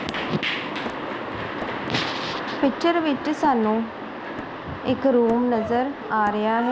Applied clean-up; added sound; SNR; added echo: none; Hammer; 20 dB; none.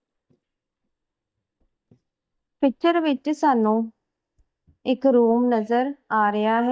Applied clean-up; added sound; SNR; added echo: neural mask model DeepFilterNet 3.